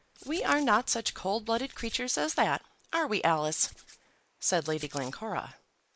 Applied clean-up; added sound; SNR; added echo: neural mask model Resemble Enhance denoiser.